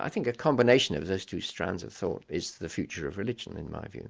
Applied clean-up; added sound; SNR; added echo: none; none; none; none.